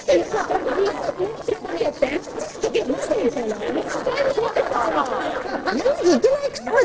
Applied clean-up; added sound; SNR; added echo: neural separator model SepFormer DNS4.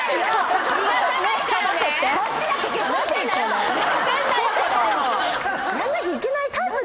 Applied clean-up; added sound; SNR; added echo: none; none; none; none.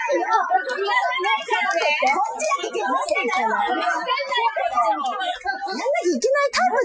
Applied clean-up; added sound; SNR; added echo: classical method Wiener filter.